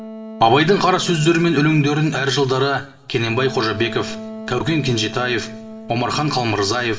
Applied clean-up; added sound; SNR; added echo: none; Wind instrument, woodwind instrument; 15 dB; reverberation time 1.0 s.